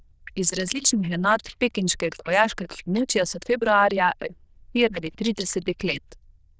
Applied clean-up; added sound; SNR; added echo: neural diffusion model UNIVERSE++.